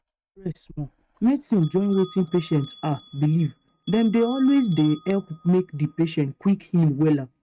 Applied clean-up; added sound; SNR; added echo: neural mask model RNNoise.